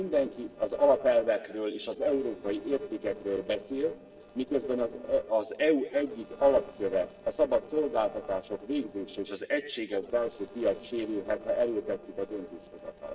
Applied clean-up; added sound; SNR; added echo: neural separator model SepFormer DNS4.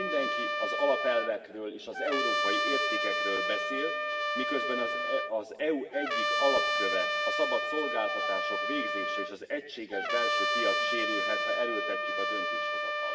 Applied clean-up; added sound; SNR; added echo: none; Trumpet; -3 dB; reverberation time 2.8 s.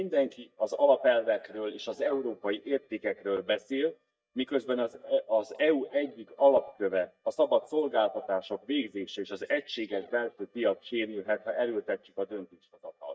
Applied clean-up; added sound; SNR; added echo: neural mask model DeepFilterNet 3.